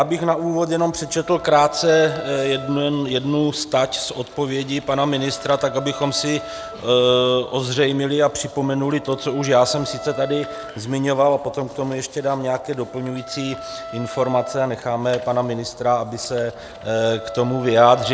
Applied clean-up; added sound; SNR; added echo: none; Wind instrument, woodwind instrument; 16 dB; none.